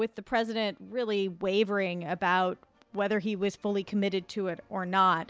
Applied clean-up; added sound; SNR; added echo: none; none; none; none.